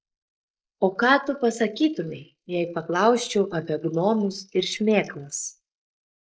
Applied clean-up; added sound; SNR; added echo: neural mask model Resemble Enhance denoiser.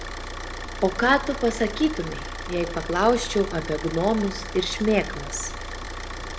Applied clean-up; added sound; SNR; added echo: none; Idling / Car; 8 dB; none.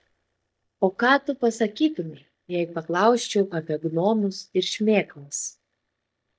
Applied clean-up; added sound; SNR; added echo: neural mask model DeepFilterNet 3.